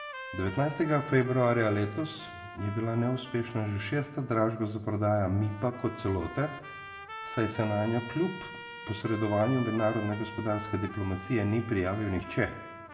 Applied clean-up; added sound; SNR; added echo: none; Trumpet; 13 dB; reverberation time 0.7 s.